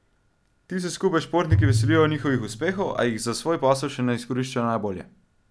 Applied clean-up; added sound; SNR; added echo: none; Bowed string instrument; 1 dB; none.